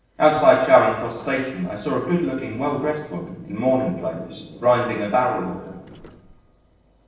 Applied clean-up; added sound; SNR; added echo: neural separator model SepFormer DNS4.